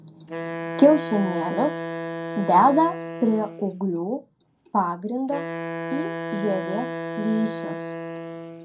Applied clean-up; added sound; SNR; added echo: none; Wind instrument, woodwind instrument; 8 dB; reverberation time 0.2 s.